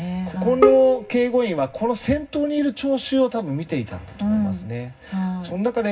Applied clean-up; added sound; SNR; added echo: none; Bowed string instrument; 2 dB; reverberation time 0.4 s.